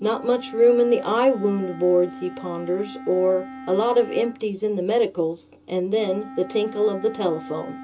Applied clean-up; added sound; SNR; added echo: none; Wind instrument, woodwind instrument; 16 dB; reverberation time 0.2 s.